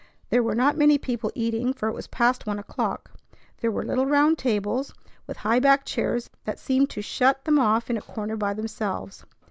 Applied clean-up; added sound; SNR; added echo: none; none; none; none.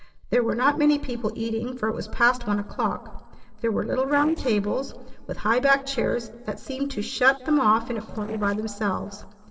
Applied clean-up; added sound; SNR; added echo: neural separator model SepFormer DNS4.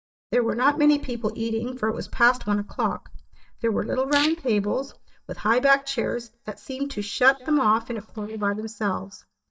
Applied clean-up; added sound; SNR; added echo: neural mask model DeepFilterNet 3.